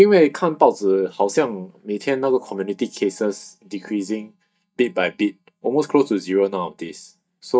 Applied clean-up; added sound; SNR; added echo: neural mask model DeepFilterNet 3.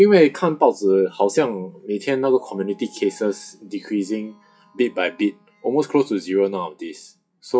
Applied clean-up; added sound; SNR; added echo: classical method WPE with log-MMSE.